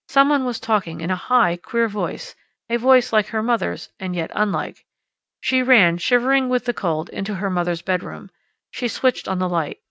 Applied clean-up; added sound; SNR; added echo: none; none; none; none.